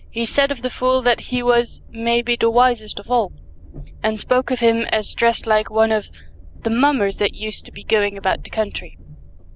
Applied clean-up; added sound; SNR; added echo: none; Train; 17 dB; none.